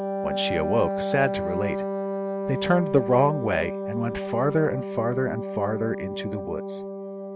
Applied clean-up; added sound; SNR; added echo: none; Wind instrument, woodwind instrument; 3 dB; none.